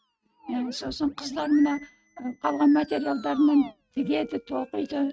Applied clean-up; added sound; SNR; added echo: neural mask model RNNoise.